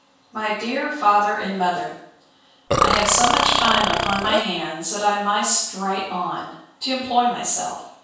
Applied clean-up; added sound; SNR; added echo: none; Burping, eructation; -2 dB; reverberation time 0.6 s.